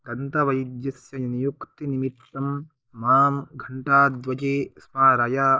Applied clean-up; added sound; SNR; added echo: neural mask model Resemble Enhance denoiser.